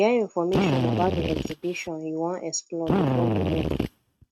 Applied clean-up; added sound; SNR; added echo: neural mask model RNNoise.